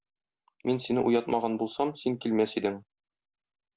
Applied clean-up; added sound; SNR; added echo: none; none; none; none.